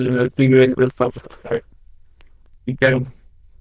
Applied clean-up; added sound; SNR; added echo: neural diffusion model UNIVERSE++.